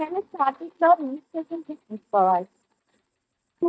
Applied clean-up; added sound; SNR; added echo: neural mask model DeepFilterNet 3.